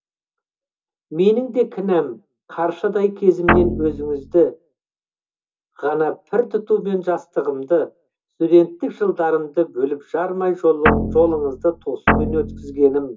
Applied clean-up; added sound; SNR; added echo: none; Guitar; 1 dB; reverberation time 0.2 s.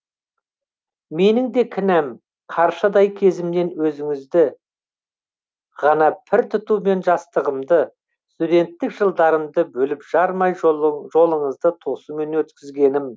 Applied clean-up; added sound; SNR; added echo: none; none; none; none.